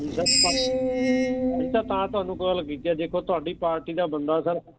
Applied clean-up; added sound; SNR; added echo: none; Screech; 0 dB; none.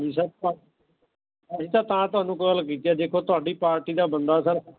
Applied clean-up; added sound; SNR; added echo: none; none; none; none.